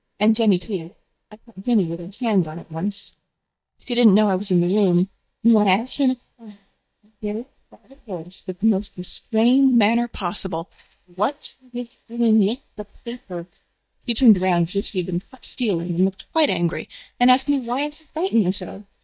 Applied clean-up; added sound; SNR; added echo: neural mask model DeepFilterNet 3.